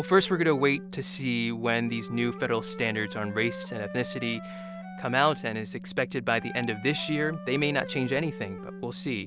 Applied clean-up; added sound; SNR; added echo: none; Wind instrument, woodwind instrument + Organ; 11 dB; none.